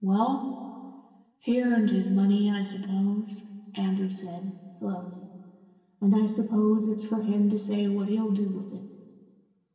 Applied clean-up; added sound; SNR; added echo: none; none; none; reverberation time 1.9 s.